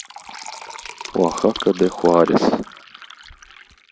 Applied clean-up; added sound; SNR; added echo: none; Fill (with liquid); 15 dB; none.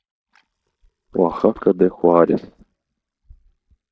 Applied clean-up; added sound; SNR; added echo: neural mask model DeepFilterNet 3.